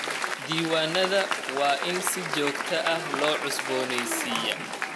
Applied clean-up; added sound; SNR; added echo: none; Applause / Crowd; 2 dB; none.